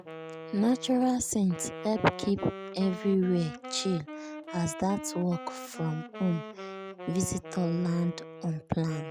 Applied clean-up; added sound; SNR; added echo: none; Wind instrument, woodwind instrument; 12 dB; none.